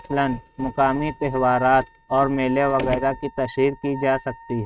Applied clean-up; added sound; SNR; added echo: neural mask model RNNoise.